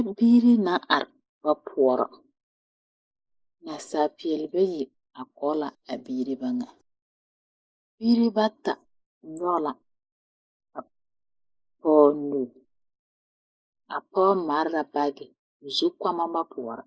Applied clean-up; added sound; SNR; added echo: neural mask model Resemble Enhance denoiser.